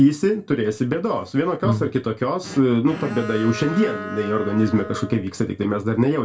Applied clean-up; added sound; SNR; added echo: none; Bowed string instrument; 14 dB; reverberation time 0.2 s.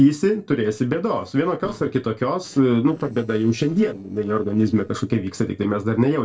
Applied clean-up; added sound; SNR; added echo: neural separator model SepFormer DNS4.